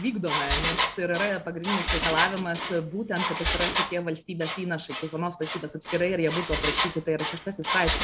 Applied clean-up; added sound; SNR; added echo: none; Engine; 1 dB; none.